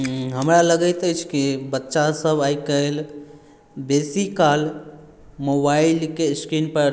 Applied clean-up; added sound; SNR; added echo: none; none; none; none.